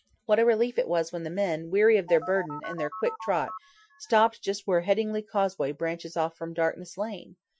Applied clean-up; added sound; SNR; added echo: classical method Wiener filter.